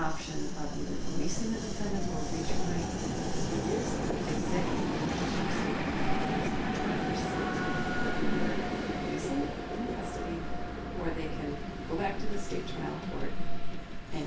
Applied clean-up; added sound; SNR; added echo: none; Train; 2 dB; reverberation time 0.3 s.